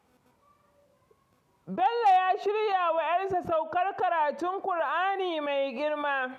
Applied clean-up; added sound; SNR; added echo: none; none; none; none.